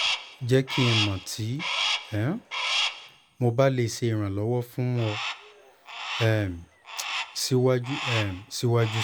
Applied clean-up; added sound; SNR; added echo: none; Crow; 6 dB; none.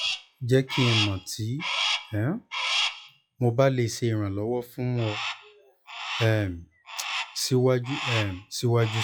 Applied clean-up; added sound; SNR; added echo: classical method log-MMSE.